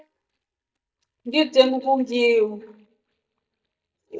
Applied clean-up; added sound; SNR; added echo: neural mask model DeepFilterNet 3.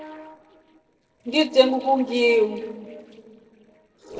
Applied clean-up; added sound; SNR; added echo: neural separator model SepFormer DNS4.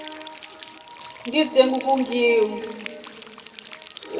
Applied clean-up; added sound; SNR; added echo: none; Rain; 14 dB; reverberation time 2.0 s.